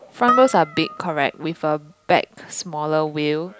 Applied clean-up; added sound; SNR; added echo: none; Harp; 6 dB; none.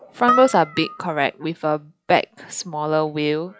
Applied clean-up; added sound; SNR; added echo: classical method log-MMSE.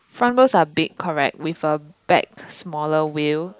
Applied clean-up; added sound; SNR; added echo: neural mask model Resemble Enhance denoiser.